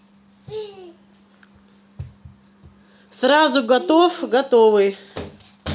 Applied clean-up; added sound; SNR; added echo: none; none; none; none.